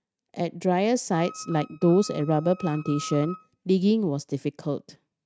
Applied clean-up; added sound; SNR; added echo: neural mask model RNNoise.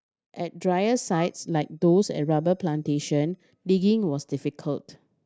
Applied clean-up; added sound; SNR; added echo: neural mask model DeepFilterNet 3.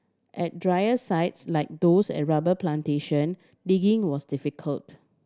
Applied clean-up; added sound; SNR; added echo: none; none; none; none.